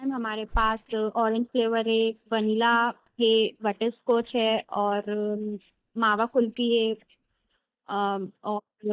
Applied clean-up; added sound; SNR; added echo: neural mask model DeepFilterNet 3.